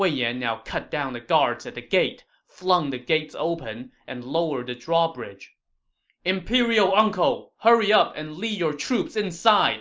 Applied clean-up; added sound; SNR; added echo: none; none; none; none.